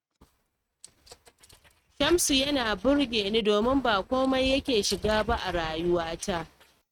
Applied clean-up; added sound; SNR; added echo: neural mask model RNNoise.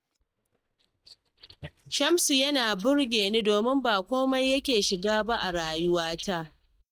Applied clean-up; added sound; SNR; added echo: neural mask model DeepFilterNet 3.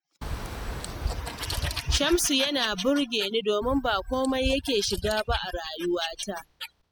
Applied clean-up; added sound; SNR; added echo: classical method spectral subtraction.